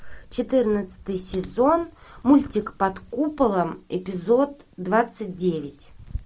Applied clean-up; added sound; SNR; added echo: none; none; none; none.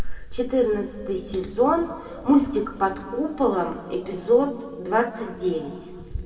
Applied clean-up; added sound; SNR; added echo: none; none; none; reverberation time 2.1 s.